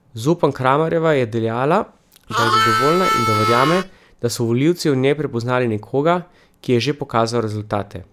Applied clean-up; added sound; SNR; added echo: none; Harmonica; -1 dB; none.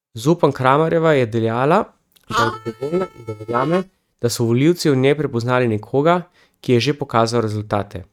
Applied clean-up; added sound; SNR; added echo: neural mask model RNNoise.